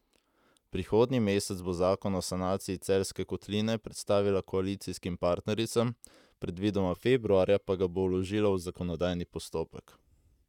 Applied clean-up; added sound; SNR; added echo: neural mask model DeepFilterNet 3.